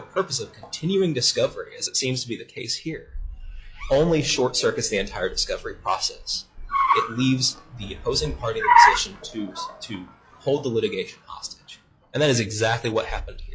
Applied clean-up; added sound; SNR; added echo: classical method log-MMSE.